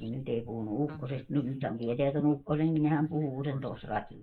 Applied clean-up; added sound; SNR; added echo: neural mask model Resemble Enhance denoiser.